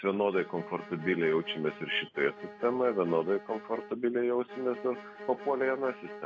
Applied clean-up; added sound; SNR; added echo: none; Bowed string instrument; 15 dB; none.